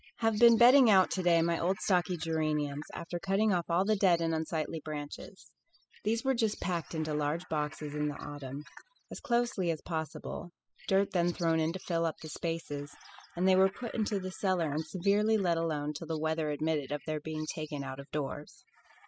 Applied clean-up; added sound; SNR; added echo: classical method spectral subtraction.